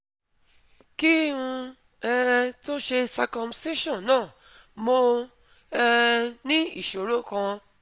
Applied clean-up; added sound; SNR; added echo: none; none; none; none.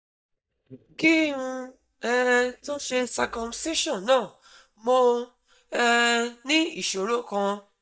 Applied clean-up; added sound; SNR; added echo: neural mask model DeepFilterNet 3.